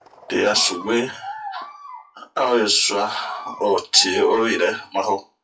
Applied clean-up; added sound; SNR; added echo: classical method WPE with log-MMSE.